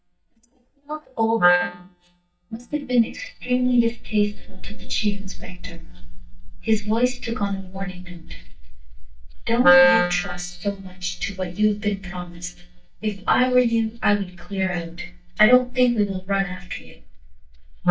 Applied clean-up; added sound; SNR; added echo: neural mask model DeepFilterNet 3.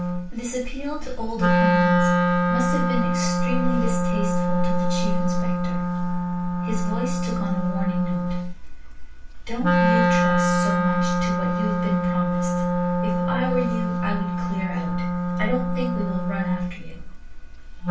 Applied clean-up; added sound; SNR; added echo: none; Wind instrument, woodwind instrument; -3 dB; reverberation time 0.3 s.